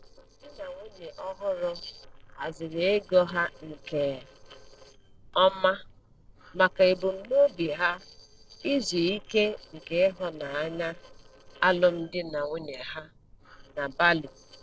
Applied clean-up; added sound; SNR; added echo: neural separator model SepFormer DNS4.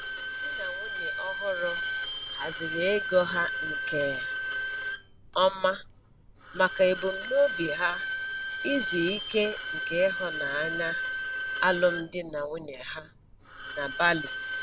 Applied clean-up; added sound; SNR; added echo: none; Bowed string instrument; 3 dB; none.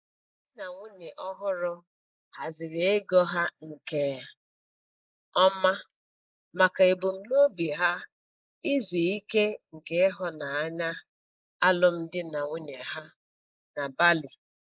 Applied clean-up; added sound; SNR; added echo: neural mask model Resemble Enhance denoiser.